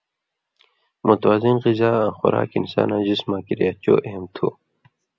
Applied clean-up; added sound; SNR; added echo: none; none; none; none.